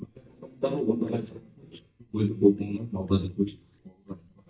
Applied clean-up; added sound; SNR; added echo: neural mask model DeepFilterNet 3.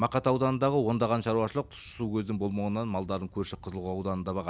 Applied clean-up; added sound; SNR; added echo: none; none; none; none.